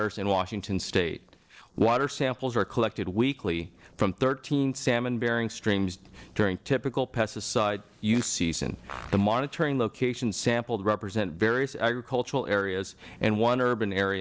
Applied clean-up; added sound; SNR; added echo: neural separator model SepFormer DNS4.